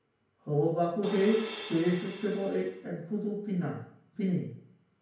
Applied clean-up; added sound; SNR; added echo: none; Crash cymbal; 11 dB; reverberation time 0.5 s.